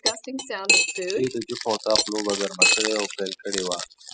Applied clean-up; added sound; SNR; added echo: classical method spectral subtraction.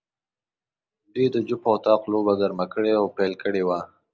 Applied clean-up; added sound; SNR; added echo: none; none; none; none.